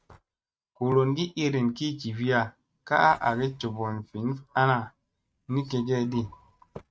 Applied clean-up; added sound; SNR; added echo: neural mask model RNNoise.